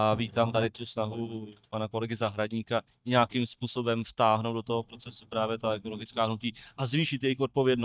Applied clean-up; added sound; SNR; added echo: neural mask model DeepFilterNet 3.